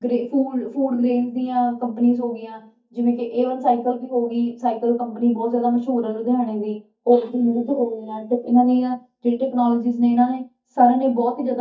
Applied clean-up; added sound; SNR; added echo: neural mask model DeepFilterNet 3.